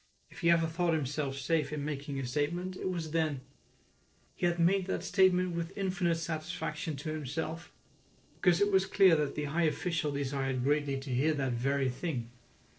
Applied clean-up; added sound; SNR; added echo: neural separator model SepFormer DNS4.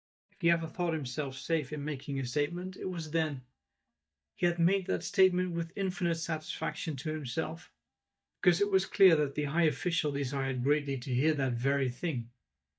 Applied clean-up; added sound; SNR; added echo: neural mask model DeepFilterNet 3.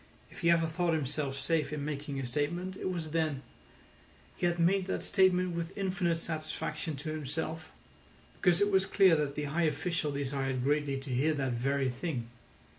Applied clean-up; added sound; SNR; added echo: none; none; none; none.